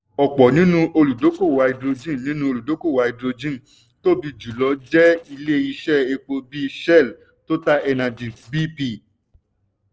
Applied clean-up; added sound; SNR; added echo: neural separator model SepFormer DNS4.